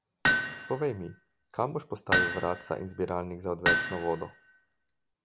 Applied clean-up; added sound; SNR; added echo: none; Hammer; -2 dB; none.